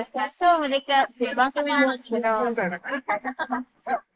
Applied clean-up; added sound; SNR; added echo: neural mask model Resemble Enhance denoiser.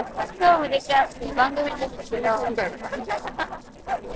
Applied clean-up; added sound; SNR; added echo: neural separator model SepFormer DNS4.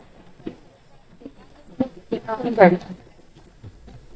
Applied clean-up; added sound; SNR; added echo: neural mask model DeepFilterNet 3.